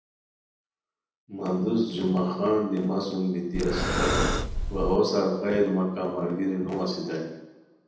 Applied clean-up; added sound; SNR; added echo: none; Breathing; -1 dB; reverberation time 0.9 s.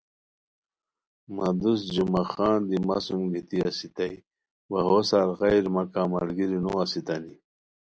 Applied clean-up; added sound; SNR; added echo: none; none; none; none.